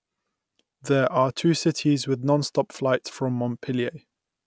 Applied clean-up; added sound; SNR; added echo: none; none; none; none.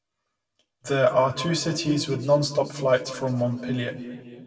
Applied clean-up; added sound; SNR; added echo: none; none; none; reverberation time 1.9 s.